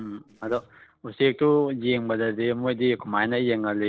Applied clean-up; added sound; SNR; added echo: neural separator model SepFormer DNS4.